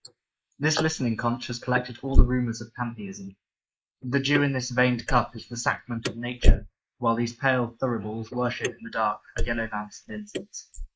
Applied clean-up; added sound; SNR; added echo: neural mask model Resemble Enhance denoiser.